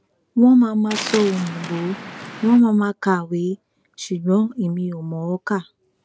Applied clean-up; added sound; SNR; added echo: none; Waves, surf; 13 dB; none.